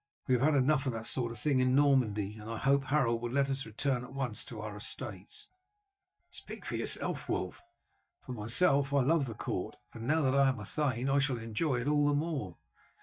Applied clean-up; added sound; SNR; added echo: neural mask model DeepFilterNet 3.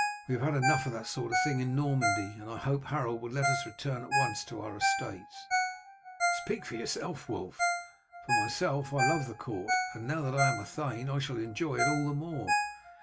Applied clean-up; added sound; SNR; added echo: none; Ringtone; 0 dB; none.